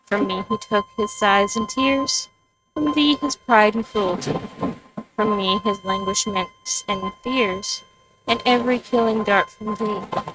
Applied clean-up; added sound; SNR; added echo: neural mask model RNNoise.